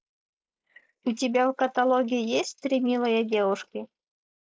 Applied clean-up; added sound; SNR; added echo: neural mask model Resemble Enhance denoiser.